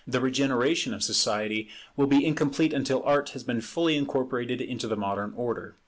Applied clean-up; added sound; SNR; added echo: none; none; none; none.